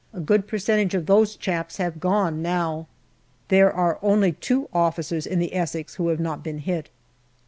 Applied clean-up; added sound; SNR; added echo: none; none; none; none.